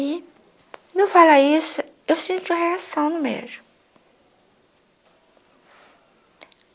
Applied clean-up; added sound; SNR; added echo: none; none; none; none.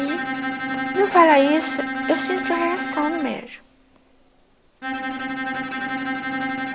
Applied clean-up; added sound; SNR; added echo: none; Bowed string instrument; 4 dB; none.